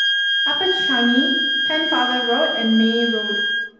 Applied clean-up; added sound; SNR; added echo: none; Wind instrument, woodwind instrument; -1 dB; reverberation time 0.9 s.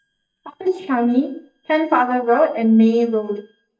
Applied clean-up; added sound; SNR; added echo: neural mask model DeepFilterNet 3.